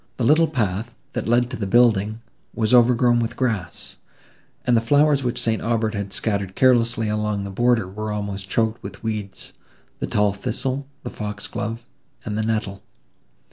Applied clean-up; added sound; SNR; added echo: none; none; none; none.